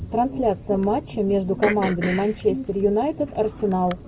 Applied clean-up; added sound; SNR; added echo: none; Cough; 11 dB; none.